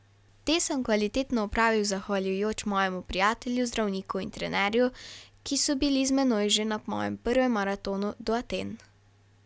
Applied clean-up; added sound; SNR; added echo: none; none; none; none.